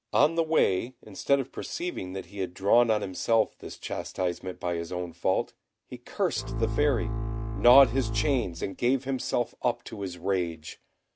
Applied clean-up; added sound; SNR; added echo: none; Bowed string instrument; 4 dB; none.